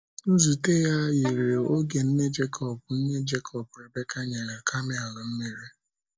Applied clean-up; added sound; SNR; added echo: neural mask model DeepFilterNet 3.